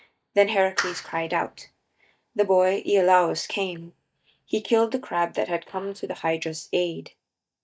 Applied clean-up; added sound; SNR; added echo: neural mask model DeepFilterNet 3.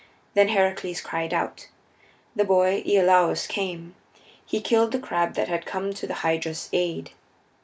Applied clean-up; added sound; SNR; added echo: none; none; none; none.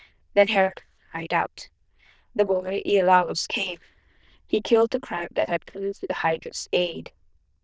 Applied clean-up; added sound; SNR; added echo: neural diffusion model UNIVERSE++.